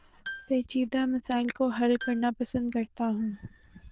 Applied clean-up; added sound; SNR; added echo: neural diffusion model UNIVERSE++.